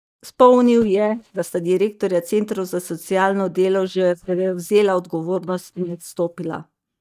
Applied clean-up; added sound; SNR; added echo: neural mask model DeepFilterNet 3.